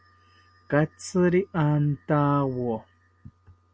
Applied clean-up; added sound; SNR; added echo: none; none; none; none.